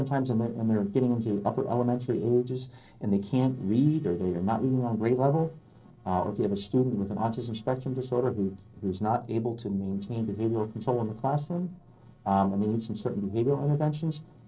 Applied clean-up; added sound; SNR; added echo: neural separator model SepFormer DNS4.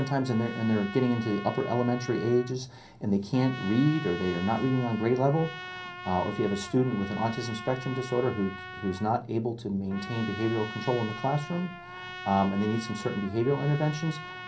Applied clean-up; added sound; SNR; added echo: none; Trumpet; 13 dB; reverberation time 0.3 s.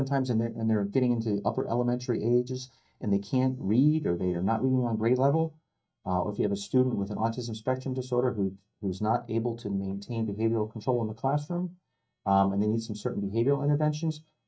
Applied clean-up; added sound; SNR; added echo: neural mask model DeepFilterNet 3.